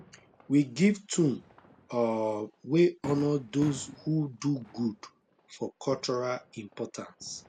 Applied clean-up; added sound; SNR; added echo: none; Fireworks; 20 dB; none.